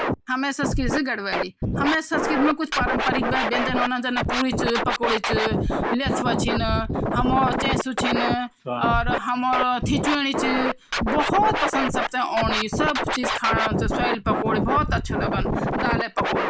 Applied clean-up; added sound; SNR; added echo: none; Scratching (performance technique); 0 dB; none.